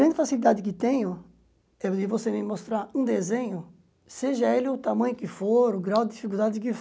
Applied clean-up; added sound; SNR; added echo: none; none; none; none.